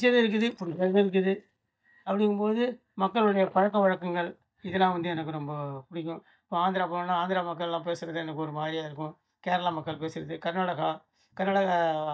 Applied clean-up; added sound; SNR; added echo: neural mask model DeepFilterNet 3.